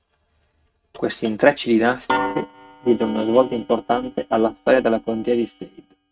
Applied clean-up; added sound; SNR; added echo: neural mask model RNNoise.